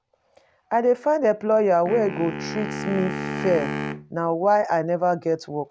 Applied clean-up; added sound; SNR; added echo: none; Wind instrument, woodwind instrument; 10 dB; none.